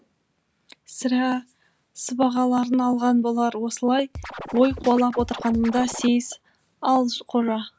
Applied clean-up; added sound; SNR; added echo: none; Scratching (performance technique); 12 dB; none.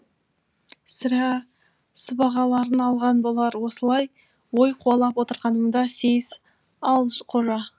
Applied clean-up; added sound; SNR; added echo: none; none; none; none.